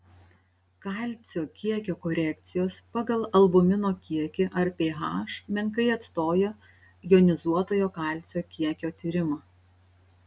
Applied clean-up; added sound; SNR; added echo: none; none; none; none.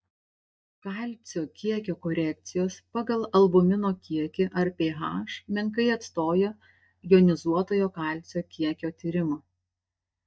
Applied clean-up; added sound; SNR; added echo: neural mask model DeepFilterNet 3.